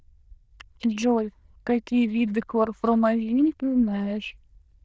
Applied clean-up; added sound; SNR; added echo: neural diffusion model UNIVERSE++.